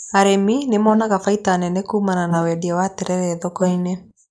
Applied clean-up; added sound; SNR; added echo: neural mask model Resemble Enhance denoiser.